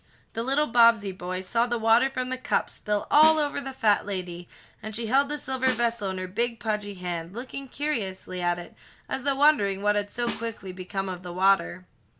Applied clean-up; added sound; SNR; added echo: none; Snare drum; 13 dB; none.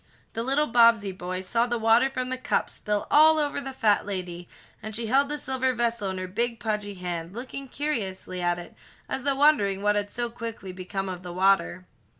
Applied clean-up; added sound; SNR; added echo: none; none; none; none.